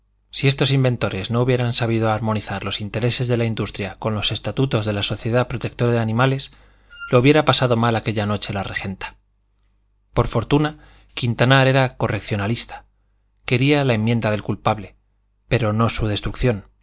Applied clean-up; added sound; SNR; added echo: none; Wind instrument, woodwind instrument; 18 dB; none.